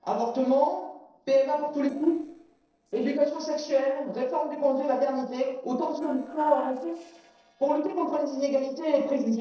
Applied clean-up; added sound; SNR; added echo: neural separator model SepFormer DNS4.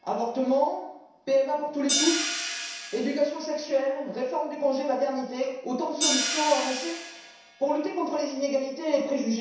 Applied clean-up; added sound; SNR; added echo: none; Hi-hat; 7 dB; reverberation time 0.7 s.